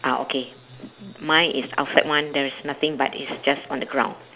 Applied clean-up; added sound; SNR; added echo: none; none; none; none.